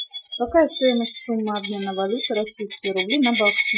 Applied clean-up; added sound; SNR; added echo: classical method Wiener filter.